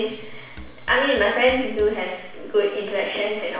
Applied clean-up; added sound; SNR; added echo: none; Musical instrument; 20 dB; reverberation time 0.7 s.